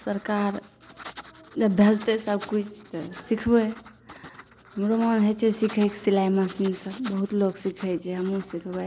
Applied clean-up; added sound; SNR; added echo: none; Writing; 18 dB; none.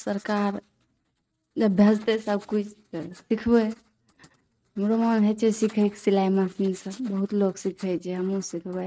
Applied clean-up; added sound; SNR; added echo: neural mask model RNNoise.